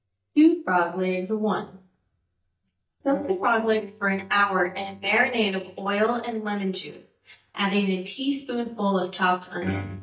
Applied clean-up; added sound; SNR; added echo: neural mask model DeepFilterNet 3.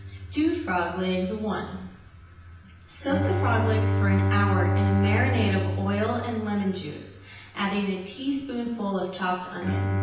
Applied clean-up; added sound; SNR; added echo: none; Bowed string instrument; 0 dB; reverberation time 0.9 s.